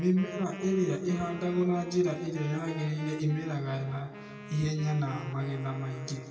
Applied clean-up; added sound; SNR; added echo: none; Wind instrument, woodwind instrument; 16 dB; reverberation time 1.8 s.